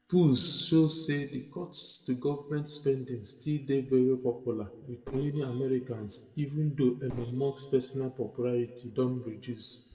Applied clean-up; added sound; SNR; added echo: neural separator model SepFormer DNS4.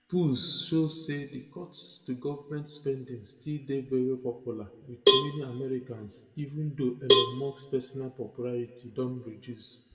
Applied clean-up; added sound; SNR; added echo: none; Cowbell; -4 dB; reverberation time 1.1 s.